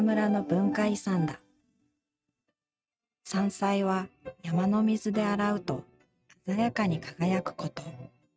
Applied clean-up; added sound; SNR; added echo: neural mask model RNNoise.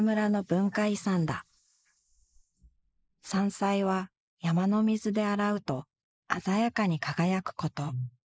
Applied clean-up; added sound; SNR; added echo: neural mask model Resemble Enhance denoiser.